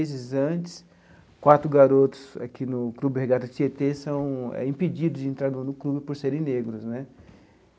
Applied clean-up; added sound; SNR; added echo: none; none; none; none.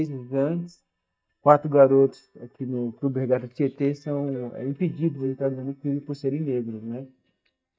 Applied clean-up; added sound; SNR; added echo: neural mask model DeepFilterNet 3.